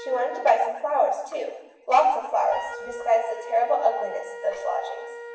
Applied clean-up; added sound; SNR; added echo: none; Wind instrument, woodwind instrument; 14 dB; reverberation time 1.0 s.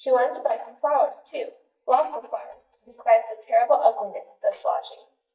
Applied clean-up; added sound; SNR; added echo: neural mask model DeepFilterNet 3.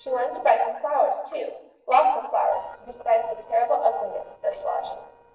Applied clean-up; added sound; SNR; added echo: neural separator model SepFormer DNS4.